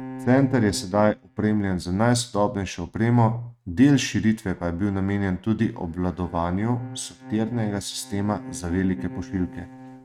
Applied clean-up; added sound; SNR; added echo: neural mask model RNNoise.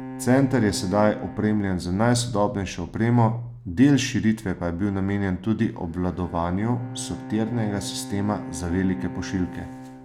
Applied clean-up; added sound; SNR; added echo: none; Bowed string instrument; 14 dB; none.